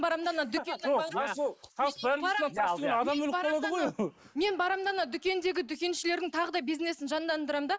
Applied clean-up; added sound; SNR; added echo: neural mask model Resemble Enhance denoiser.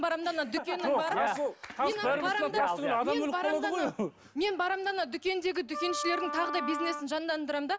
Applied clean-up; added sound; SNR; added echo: none; Wind instrument, woodwind instrument; 5 dB; none.